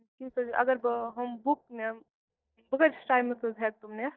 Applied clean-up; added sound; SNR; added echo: neural mask model DeepFilterNet 3.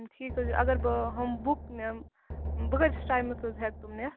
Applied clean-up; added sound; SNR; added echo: none; Drum; 4 dB; none.